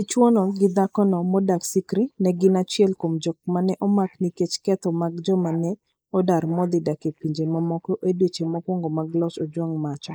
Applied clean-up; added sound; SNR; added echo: neural mask model Resemble Enhance denoiser.